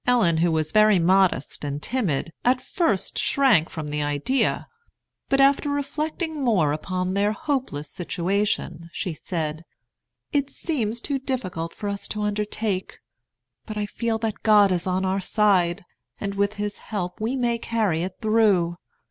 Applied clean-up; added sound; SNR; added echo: none; none; none; none.